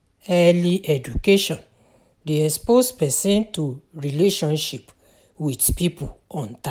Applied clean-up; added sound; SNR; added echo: none; none; none; none.